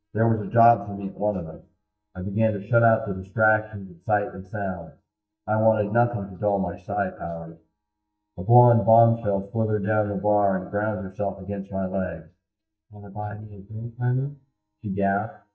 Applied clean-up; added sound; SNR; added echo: neural mask model DeepFilterNet 3.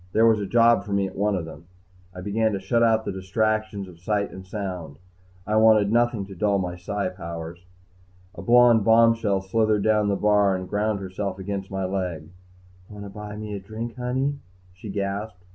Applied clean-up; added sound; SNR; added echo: none; none; none; none.